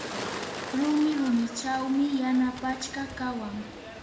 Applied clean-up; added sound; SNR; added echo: none; Bird; 10 dB; reverberation time 1.0 s.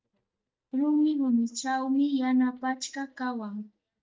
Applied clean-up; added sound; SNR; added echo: neural mask model DeepFilterNet 3.